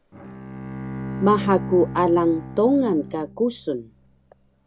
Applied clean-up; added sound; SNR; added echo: none; Bowed string instrument; 11 dB; none.